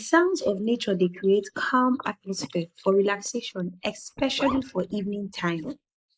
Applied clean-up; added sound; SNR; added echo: neural mask model Resemble Enhance denoiser.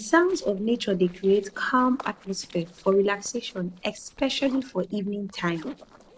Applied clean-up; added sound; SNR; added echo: neural separator model SepFormer DNS4.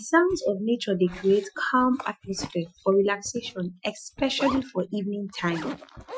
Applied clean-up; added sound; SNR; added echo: classical method Wiener filter.